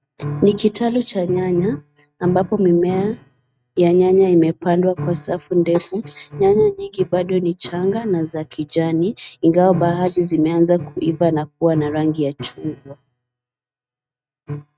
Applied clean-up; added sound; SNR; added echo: neural mask model RNNoise.